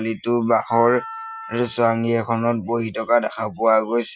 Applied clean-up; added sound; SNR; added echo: classical method Wiener filter.